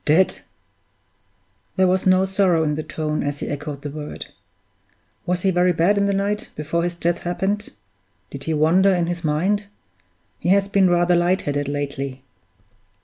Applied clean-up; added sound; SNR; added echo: none; none; none; none.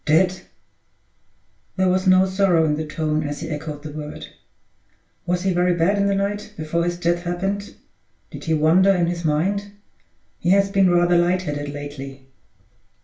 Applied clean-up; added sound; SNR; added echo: none; none; none; reverberation time 0.3 s.